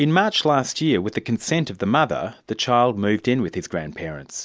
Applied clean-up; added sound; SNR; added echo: none; none; none; none.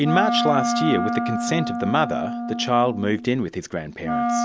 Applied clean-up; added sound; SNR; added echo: none; Wind instrument, woodwind instrument; 2 dB; none.